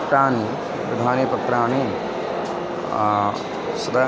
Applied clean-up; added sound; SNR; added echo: none; Bowed string instrument; 16 dB; none.